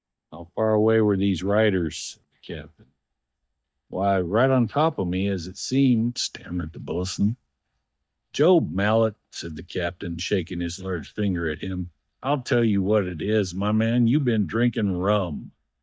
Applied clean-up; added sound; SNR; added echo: neural mask model DeepFilterNet 3.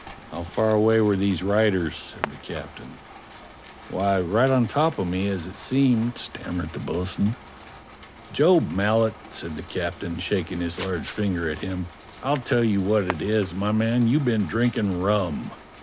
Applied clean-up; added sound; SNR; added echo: none; Fireworks + Rain; 16 dB; none.